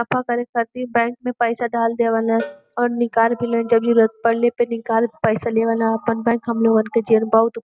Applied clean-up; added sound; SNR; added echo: none; Cowbell; 20 dB; none.